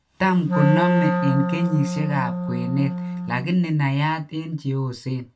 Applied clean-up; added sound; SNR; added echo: none; Wind instrument, woodwind instrument; 2 dB; reverberation time 0.2 s.